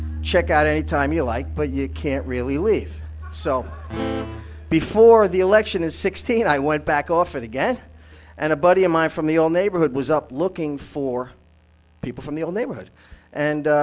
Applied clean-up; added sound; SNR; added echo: none; Piano; 14 dB; none.